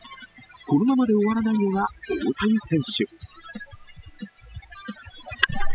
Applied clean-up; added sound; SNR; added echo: classical method spectral subtraction.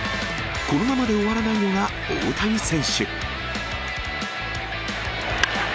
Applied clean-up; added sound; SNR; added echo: none; none; none; none.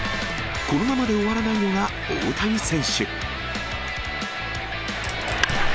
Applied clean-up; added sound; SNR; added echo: none; Fire; 9 dB; none.